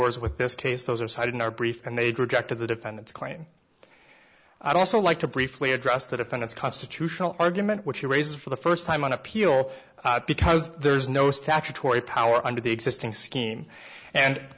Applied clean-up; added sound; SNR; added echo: none; none; none; none.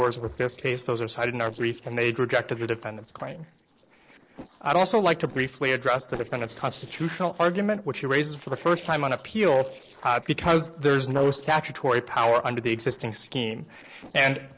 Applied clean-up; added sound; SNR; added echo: neural separator model SepFormer DNS4.